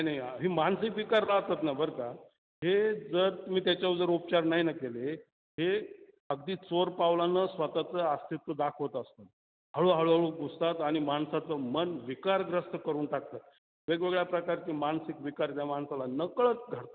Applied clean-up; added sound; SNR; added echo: none; none; none; none.